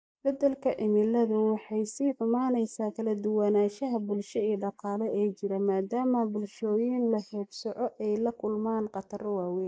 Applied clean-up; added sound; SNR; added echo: neural mask model Resemble Enhance denoiser.